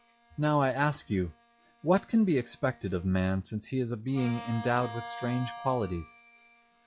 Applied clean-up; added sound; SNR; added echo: classical method log-MMSE.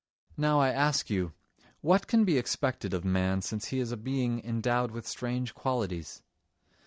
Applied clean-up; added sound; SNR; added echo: none; none; none; none.